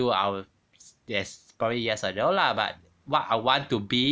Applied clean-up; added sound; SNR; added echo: none; none; none; none.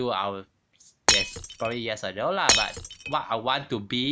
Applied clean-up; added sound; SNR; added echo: none; Shatter; -3 dB; none.